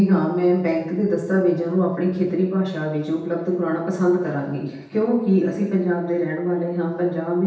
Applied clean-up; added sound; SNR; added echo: none; none; none; reverberation time 0.9 s.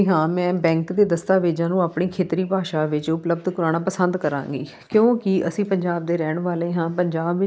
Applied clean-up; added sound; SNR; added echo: none; none; none; none.